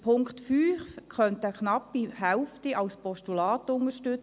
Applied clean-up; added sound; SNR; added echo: none; none; none; none.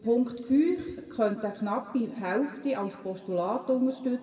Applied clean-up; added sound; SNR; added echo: none; none; none; reverberation time 1.4 s.